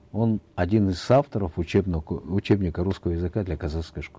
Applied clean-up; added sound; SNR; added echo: none; none; none; none.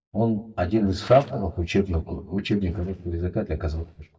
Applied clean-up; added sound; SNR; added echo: neural mask model DeepFilterNet 3.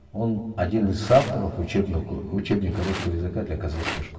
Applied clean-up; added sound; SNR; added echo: none; Rattle; 14 dB; reverberation time 2.3 s.